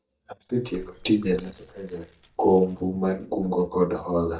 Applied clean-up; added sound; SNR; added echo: neural mask model DeepFilterNet 3.